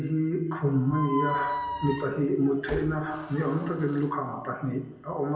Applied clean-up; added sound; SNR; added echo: none; Squeak; 7 dB; reverberation time 0.7 s.